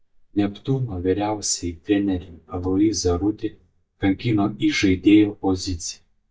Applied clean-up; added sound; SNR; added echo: neural mask model DeepFilterNet 3.